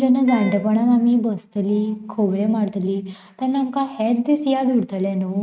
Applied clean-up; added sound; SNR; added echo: neural mask model RNNoise.